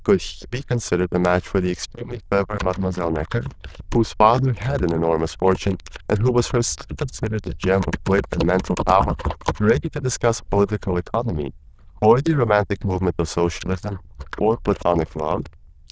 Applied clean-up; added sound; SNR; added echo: neural diffusion model UNIVERSE++.